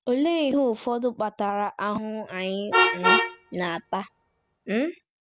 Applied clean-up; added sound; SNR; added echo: none; Vehicle horn, car horn, honking; 1 dB; none.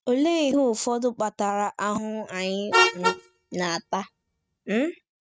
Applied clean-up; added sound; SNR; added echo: neural mask model RNNoise.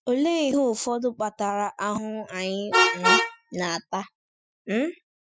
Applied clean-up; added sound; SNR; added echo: classical method Wiener filter.